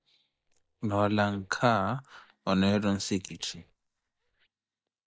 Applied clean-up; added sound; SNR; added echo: neural mask model DeepFilterNet 3.